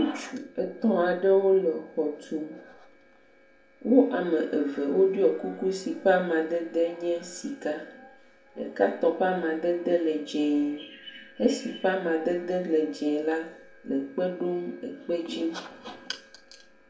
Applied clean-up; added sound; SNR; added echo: none; none; none; reverberation time 0.3 s.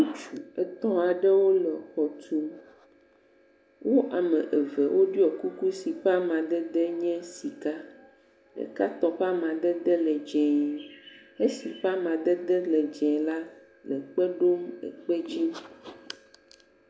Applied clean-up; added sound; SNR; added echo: none; none; none; none.